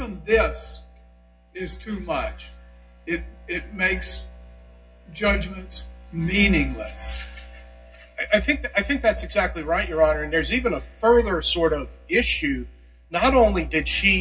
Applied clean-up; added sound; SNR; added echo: none; none; none; reverberation time 0.4 s.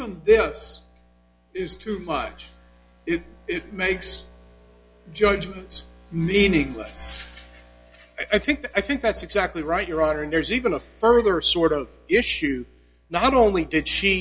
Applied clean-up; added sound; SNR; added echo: none; none; none; none.